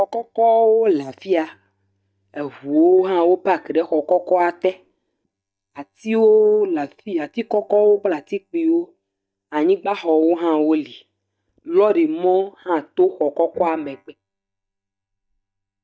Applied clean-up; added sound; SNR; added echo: neural mask model DeepFilterNet 3.